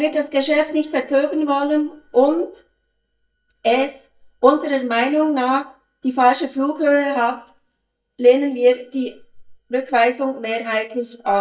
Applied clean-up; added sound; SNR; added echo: neural mask model DeepFilterNet 3.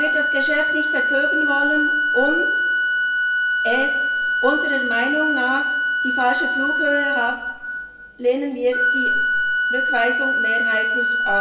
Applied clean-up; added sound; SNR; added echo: none; Organ; -5 dB; reverberation time 0.7 s.